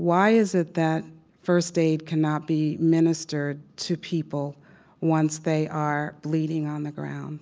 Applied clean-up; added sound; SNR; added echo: none; none; none; none.